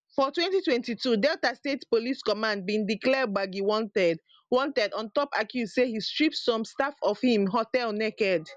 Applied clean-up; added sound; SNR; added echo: none; none; none; none.